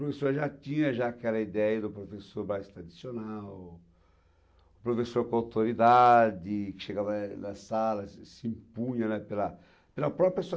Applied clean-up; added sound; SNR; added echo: none; none; none; none.